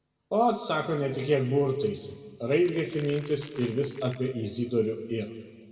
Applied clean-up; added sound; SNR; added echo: none; Crackle; 19 dB; reverberation time 1.7 s.